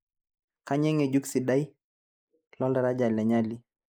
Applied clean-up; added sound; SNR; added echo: neural mask model Resemble Enhance denoiser.